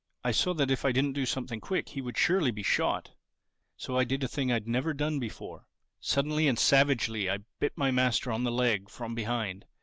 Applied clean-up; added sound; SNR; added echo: none; none; none; none.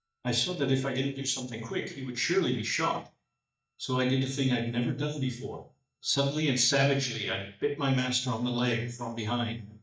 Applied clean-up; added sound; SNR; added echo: neural mask model DeepFilterNet 3.